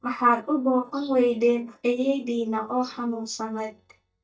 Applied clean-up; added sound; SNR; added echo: neural mask model DeepFilterNet 3.